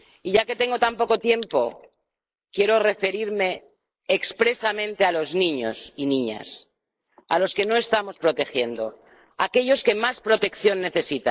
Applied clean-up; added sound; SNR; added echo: neural mask model Resemble Enhance denoiser.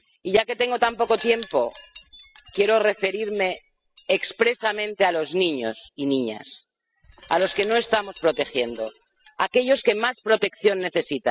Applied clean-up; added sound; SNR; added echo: classical method spectral subtraction.